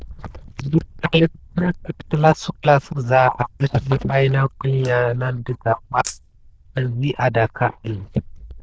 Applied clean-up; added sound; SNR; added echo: neural diffusion model UNIVERSE++.